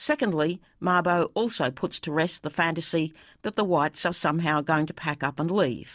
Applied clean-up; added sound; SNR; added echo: none; none; none; none.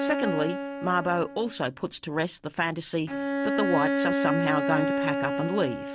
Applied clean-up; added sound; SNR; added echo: none; Bowed string instrument; 0 dB; none.